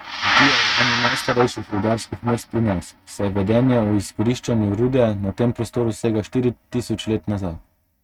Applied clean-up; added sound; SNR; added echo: neural mask model RNNoise.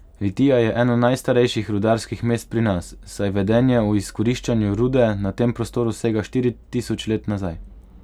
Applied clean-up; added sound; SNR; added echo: none; none; none; none.